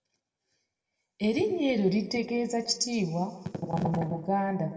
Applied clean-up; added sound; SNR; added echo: none; none; none; reverberation time 1.5 s.